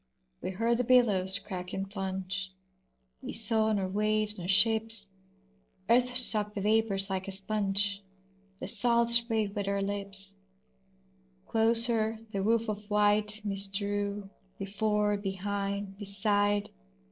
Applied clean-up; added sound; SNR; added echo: neural separator model SepFormer DNS4.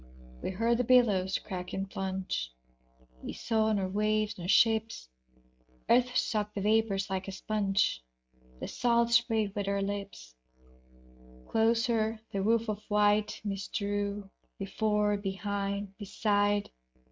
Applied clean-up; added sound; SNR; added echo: neural mask model RNNoise.